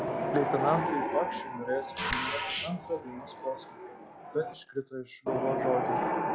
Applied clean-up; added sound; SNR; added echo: classical method log-MMSE.